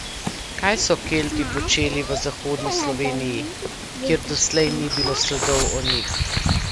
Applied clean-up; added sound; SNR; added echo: none; Bird vocalization, bird call, bird song; 1 dB; none.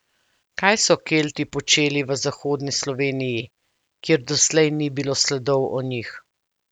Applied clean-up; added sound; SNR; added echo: none; none; none; none.